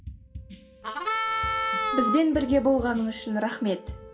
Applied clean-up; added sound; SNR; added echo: none; Harmonica; 1 dB; reverberation time 0.3 s.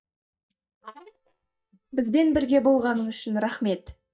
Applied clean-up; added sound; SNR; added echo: neural mask model DeepFilterNet 3.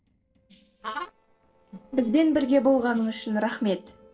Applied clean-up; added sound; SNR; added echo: neural separator model SepFormer DNS4.